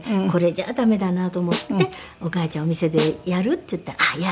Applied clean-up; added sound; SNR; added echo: none; Snare drum; 11 dB; none.